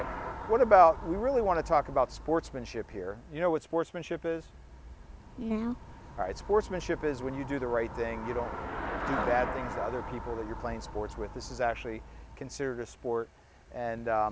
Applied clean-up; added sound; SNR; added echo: none; Traffic noise, roadway noise / Bicycle; 10 dB; none.